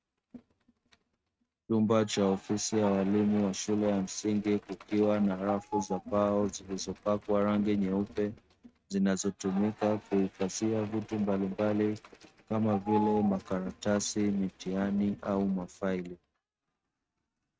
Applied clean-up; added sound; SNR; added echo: neural mask model RNNoise.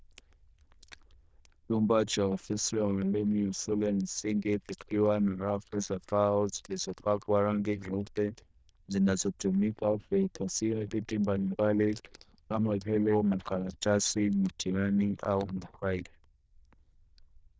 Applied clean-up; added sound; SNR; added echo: neural diffusion model UNIVERSE++.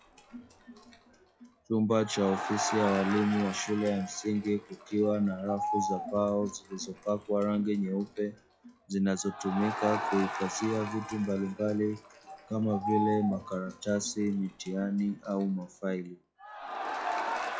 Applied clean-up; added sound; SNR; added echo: classical method log-MMSE.